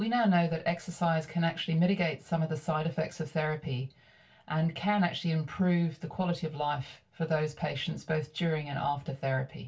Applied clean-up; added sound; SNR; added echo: none; none; none; reverberation time 0.2 s.